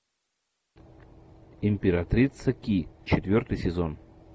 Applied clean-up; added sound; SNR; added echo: none; none; none; none.